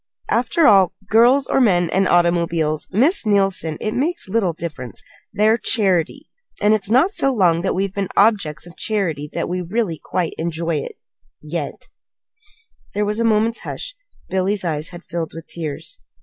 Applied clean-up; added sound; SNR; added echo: none; none; none; none.